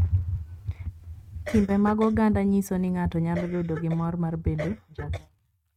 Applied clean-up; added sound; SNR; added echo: neural mask model RNNoise.